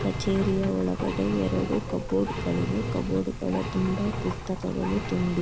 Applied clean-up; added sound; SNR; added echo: none; Engine; 5 dB; none.